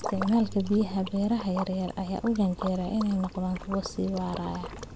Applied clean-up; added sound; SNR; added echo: none; Liquid; 13 dB; none.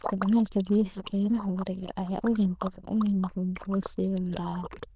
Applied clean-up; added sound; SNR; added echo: neural diffusion model UNIVERSE++.